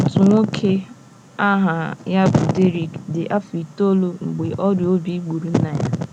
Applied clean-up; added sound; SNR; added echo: none; Wind / Fire; 5 dB; none.